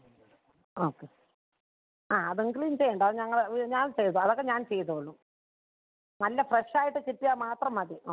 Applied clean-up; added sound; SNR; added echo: none; none; none; none.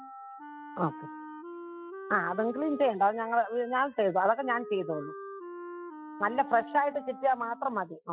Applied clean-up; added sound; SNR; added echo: classical method Wiener filter.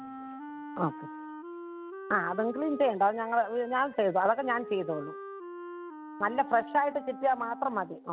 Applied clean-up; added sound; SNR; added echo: none; Wind instrument, woodwind instrument; 12 dB; none.